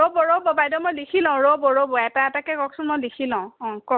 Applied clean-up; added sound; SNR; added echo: none; none; none; none.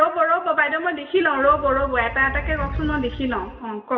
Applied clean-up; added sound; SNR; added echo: none; Animal; 10 dB; reverberation time 1.5 s.